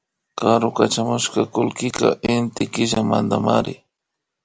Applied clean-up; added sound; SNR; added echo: none; none; none; none.